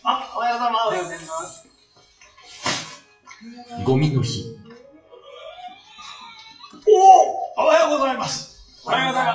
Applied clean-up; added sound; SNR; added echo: classical method WPE with log-MMSE.